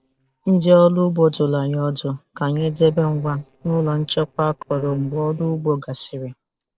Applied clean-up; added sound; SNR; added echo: neural separator model SepFormer DNS4.